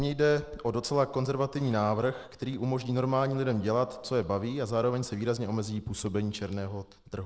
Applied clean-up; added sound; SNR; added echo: neural mask model Resemble Enhance denoiser.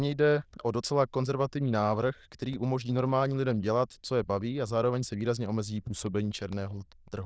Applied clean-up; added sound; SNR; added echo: neural diffusion model UNIVERSE++.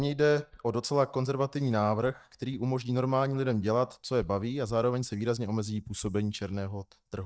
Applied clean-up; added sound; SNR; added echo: neural mask model DeepFilterNet 3.